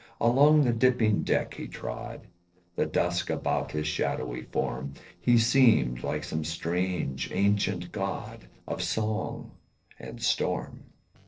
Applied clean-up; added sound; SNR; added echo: neural separator model SepFormer DNS4.